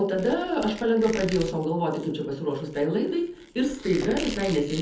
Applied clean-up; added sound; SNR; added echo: none; Squeak; 16 dB; reverberation time 0.7 s.